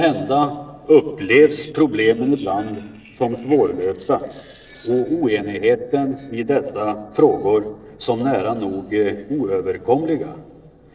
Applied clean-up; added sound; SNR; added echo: neural separator model SepFormer DNS4.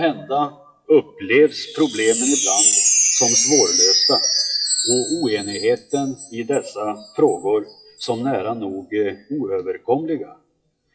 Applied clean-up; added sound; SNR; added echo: classical method WPE with log-MMSE.